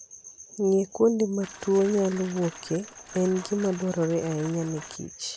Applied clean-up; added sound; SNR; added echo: none; Rain; 18 dB; none.